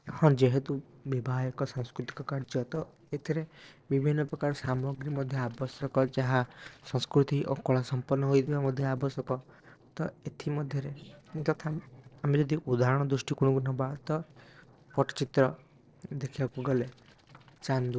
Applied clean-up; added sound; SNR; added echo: neural separator model SepFormer DNS4.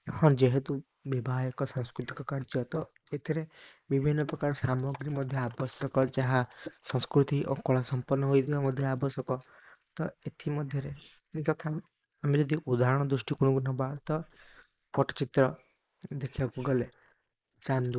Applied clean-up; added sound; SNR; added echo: neural mask model Resemble Enhance denoiser.